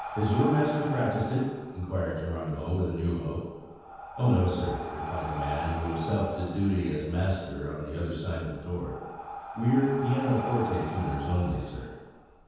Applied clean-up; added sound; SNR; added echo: none; Breathing; 10 dB; reverberation time 1.2 s.